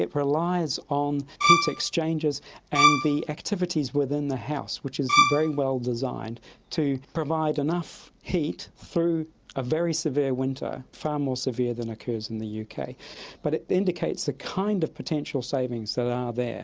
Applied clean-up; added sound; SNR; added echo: none; Bowed string instrument; -5 dB; none.